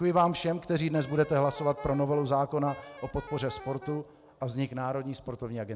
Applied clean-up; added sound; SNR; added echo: none; Wind instrument, woodwind instrument; 17 dB; none.